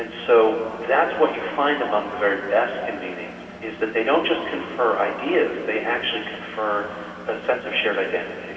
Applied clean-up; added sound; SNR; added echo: none; Engine; 17 dB; reverberation time 2.5 s.